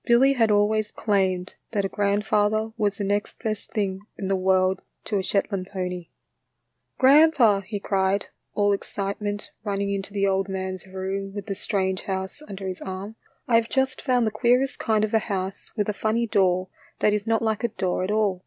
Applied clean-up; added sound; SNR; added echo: none; none; none; none.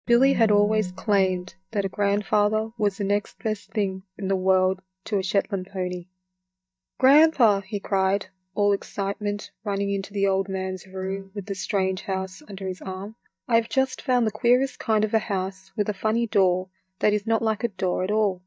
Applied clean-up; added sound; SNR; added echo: neural mask model DeepFilterNet 3.